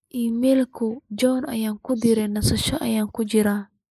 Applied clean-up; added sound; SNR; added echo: neural mask model Resemble Enhance denoiser.